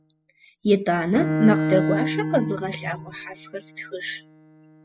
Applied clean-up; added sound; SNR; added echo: classical method spectral subtraction.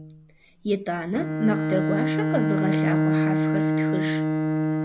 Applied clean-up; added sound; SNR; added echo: none; Bowed string instrument; -5 dB; none.